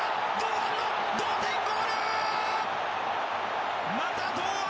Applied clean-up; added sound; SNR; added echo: none; none; none; none.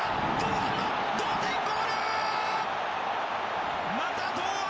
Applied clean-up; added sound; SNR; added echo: none; Thunder; 13 dB; none.